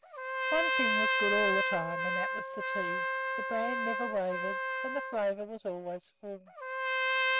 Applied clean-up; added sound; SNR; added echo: none; Trumpet; -4 dB; none.